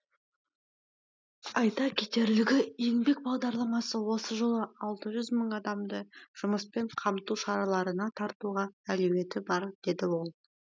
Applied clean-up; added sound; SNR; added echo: none; none; none; none.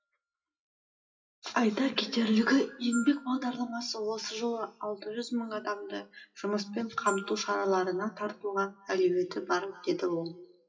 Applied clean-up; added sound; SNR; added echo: classical method WPE with log-MMSE.